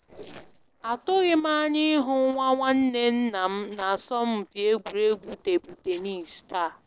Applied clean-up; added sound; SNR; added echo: neural separator model SepFormer DNS4.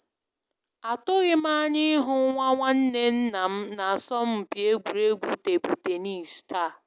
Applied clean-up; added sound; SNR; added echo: none; none; none; none.